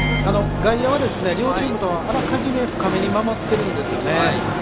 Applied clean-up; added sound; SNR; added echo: none; Microwave oven; 8 dB; reverberation time 1.1 s.